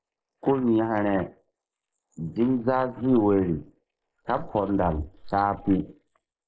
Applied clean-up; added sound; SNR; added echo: neural mask model Resemble Enhance denoiser.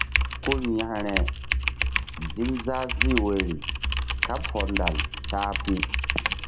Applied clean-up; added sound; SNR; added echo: none; Typing; -3 dB; none.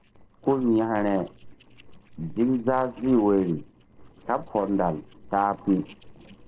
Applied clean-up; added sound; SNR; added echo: neural separator model SepFormer DNS4.